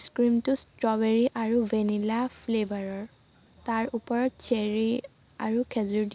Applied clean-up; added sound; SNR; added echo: none; none; none; none.